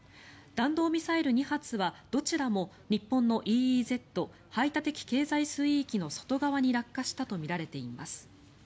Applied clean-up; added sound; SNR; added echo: none; none; none; none.